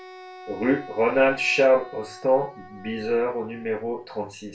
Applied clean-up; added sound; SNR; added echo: none; Wind instrument, woodwind instrument; 19 dB; reverberation time 0.3 s.